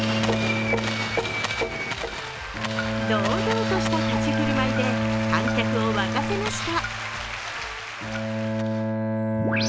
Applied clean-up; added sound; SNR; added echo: none; Bowed string instrument; -1 dB; none.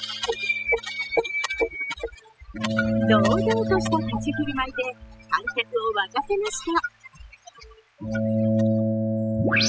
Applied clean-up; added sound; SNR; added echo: classical method spectral subtraction.